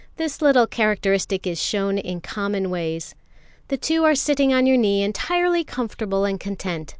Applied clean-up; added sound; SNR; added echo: none; none; none; none.